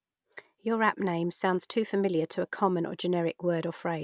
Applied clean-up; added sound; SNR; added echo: none; none; none; none.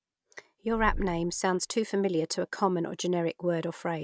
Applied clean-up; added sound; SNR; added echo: none; Purr; 7 dB; none.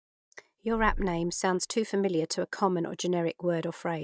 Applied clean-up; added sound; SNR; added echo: neural mask model DeepFilterNet 3.